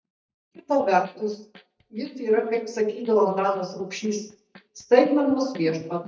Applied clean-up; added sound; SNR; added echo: neural mask model DeepFilterNet 3.